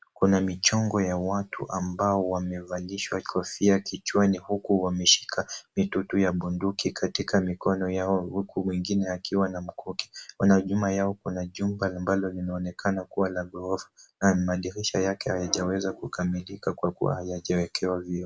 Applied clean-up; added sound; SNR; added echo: none; none; none; none.